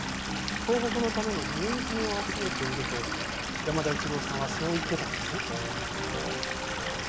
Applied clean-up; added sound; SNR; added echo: none; Stream / Liquid; 1 dB; none.